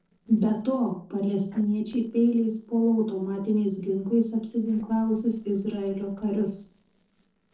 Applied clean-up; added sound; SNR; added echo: neural separator model SepFormer DNS4.